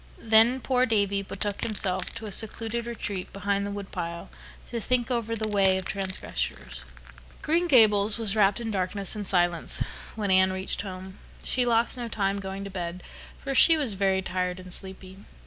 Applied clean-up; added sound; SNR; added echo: none; Crushing; 13 dB; none.